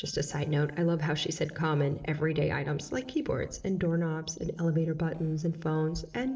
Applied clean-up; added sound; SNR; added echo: neural separator model SepFormer DNS4.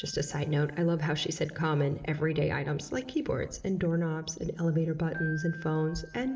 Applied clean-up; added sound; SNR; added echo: none; Keyboard (musical); 19 dB; reverberation time 1.8 s.